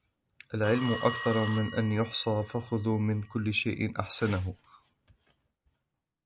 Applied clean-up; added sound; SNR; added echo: none; Telephone; 3 dB; none.